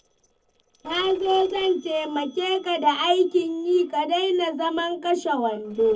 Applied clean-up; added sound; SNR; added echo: neural separator model SepFormer DNS4.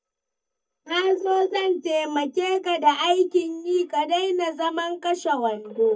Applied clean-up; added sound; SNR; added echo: neural mask model DeepFilterNet 3.